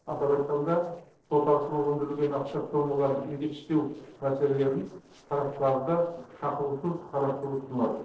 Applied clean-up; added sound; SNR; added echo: neural separator model SepFormer DNS4.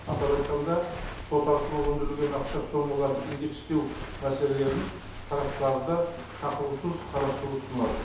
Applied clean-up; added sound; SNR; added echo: none; Walk, footsteps; 9 dB; reverberation time 0.8 s.